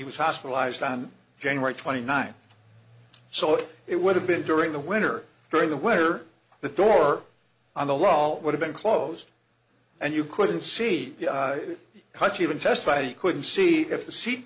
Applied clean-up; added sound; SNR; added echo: none; none; none; none.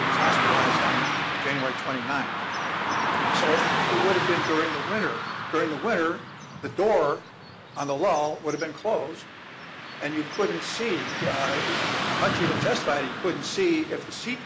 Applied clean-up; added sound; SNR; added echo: none; Car passing by / Traffic noise, roadway noise; 0 dB; none.